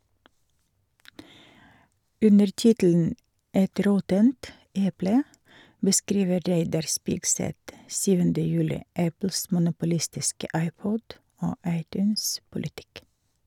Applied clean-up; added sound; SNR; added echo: none; none; none; none.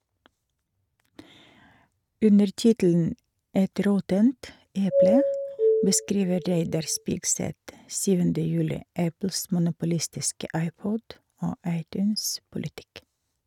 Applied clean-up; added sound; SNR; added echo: neural mask model RNNoise.